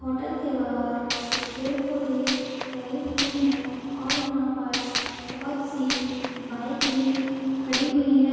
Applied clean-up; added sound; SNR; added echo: none; Gunshot, gunfire; 6 dB; reverberation time 2.1 s.